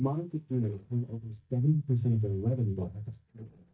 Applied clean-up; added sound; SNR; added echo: neural mask model DeepFilterNet 3.